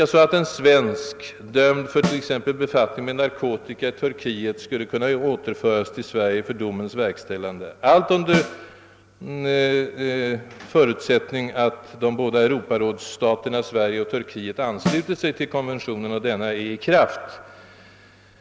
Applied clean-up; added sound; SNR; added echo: none; Snare drum; 10 dB; none.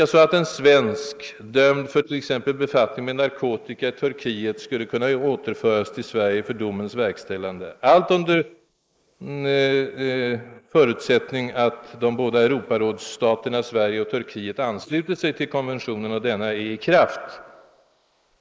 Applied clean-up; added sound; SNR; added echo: neural mask model Resemble Enhance denoiser.